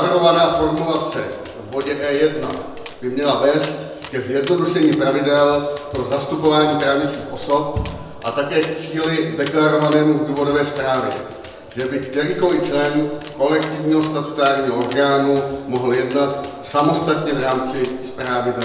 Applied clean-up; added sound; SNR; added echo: none; Dog; 20 dB; reverberation time 1.0 s.